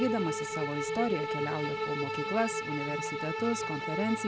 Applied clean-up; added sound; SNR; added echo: none; Bowed string instrument; 1 dB; none.